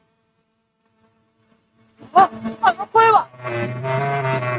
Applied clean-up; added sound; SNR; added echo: neural mask model RNNoise.